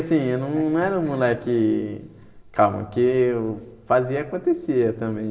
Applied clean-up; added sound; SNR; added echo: none; none; none; reverberation time 0.9 s.